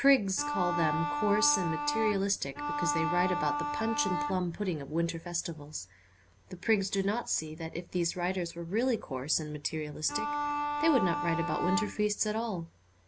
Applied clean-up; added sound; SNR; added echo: none; Bowed string instrument; 2 dB; none.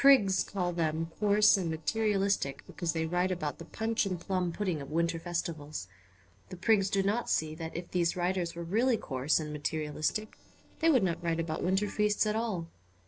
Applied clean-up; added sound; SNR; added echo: neural separator model SepFormer DNS4.